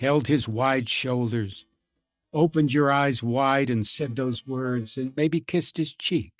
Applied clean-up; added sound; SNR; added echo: neural mask model DeepFilterNet 3.